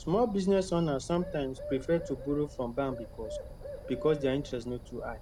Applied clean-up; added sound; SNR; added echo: none; Bird; 12 dB; none.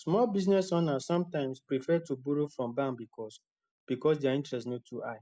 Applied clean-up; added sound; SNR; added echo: none; none; none; none.